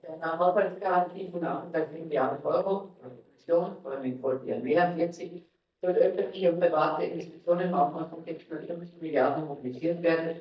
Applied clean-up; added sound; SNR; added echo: neural mask model DeepFilterNet 3.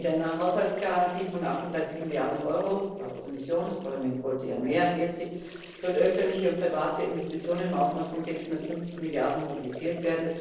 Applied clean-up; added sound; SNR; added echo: neural separator model SepFormer DNS4.